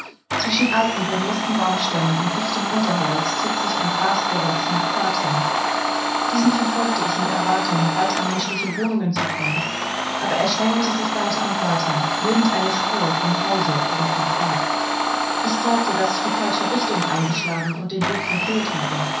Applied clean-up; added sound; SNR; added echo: none; Domestic sounds, home sounds; -1 dB; reverberation time 0.6 s.